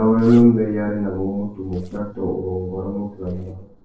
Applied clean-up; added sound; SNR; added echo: neural separator model SepFormer DNS4.